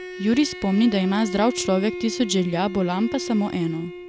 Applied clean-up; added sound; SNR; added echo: none; Bowed string instrument; 11 dB; none.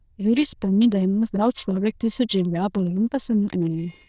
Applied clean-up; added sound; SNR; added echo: neural diffusion model UNIVERSE++.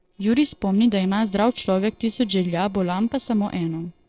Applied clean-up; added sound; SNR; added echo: neural separator model SepFormer DNS4.